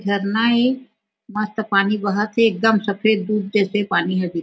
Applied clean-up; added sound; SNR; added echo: none; none; none; none.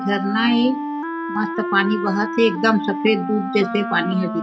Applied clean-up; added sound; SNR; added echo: none; Wind instrument, woodwind instrument; 6 dB; none.